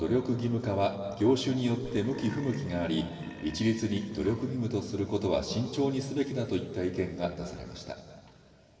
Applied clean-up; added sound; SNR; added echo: none; Burping, eructation; 16 dB; reverberation time 2.5 s.